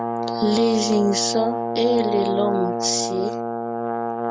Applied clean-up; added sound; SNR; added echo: none; Brass instrument; 2 dB; none.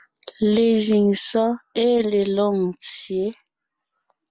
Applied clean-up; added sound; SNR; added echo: none; none; none; none.